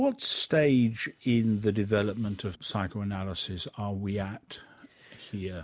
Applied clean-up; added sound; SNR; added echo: none; none; none; none.